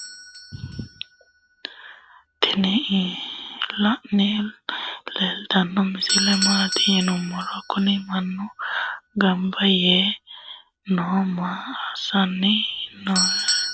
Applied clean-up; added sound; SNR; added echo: none; Doorbell; 8 dB; none.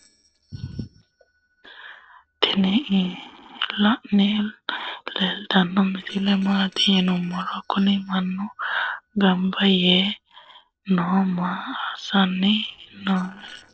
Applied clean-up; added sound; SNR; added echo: neural separator model SepFormer DNS4.